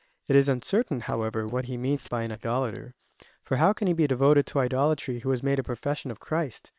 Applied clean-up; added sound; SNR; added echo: neural separator model SepFormer WHAM!.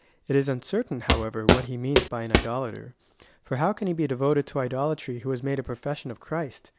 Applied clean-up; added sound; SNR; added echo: none; Walk, footsteps; -4 dB; none.